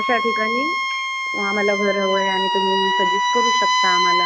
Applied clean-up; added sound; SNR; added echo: none; Wind instrument, woodwind instrument; -4 dB; none.